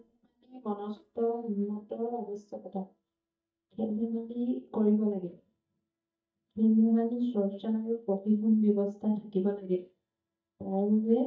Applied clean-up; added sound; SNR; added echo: neural mask model DeepFilterNet 3.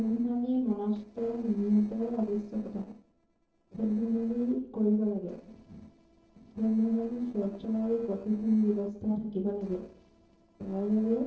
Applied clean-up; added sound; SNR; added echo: neural separator model SepFormer DNS4.